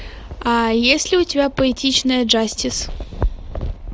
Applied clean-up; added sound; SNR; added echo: none; none; none; none.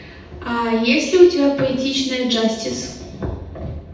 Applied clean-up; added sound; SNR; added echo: none; none; none; reverberation time 0.8 s.